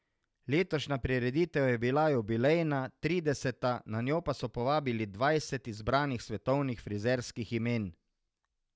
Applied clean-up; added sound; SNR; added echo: none; none; none; none.